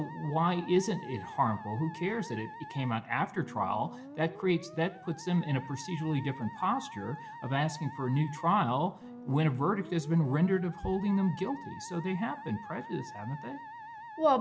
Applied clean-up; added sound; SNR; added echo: none; Musical instrument; 15 dB; reverberation time 0.5 s.